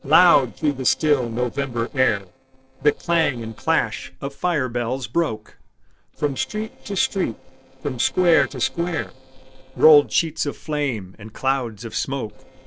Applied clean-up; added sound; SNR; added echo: neural separator model SepFormer DNS4.